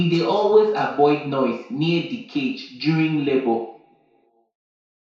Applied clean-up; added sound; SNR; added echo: none; none; none; reverberation time 0.6 s.